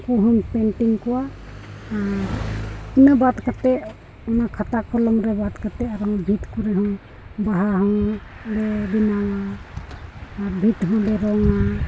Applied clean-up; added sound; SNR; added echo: none; Bicycle; 17 dB; none.